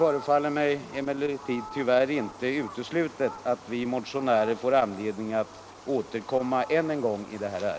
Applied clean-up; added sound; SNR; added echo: none; Fowl; 17 dB; none.